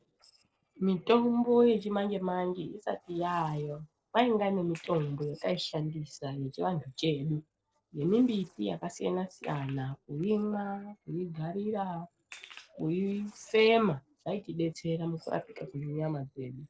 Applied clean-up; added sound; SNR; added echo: neural separator model SepFormer DNS4.